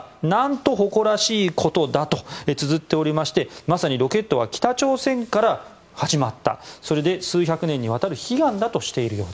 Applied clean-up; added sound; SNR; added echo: none; none; none; none.